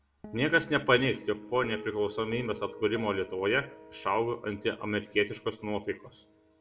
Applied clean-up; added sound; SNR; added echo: none; Guitar; 17 dB; reverberation time 0.4 s.